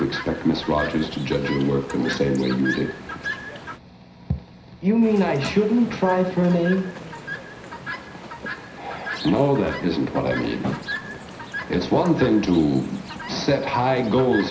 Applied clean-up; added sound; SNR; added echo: none; Chirp, tweet; 12 dB; reverberation time 0.5 s.